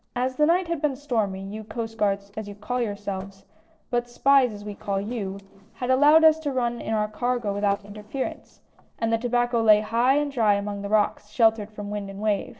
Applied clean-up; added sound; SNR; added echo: neural separator model SepFormer DNS4.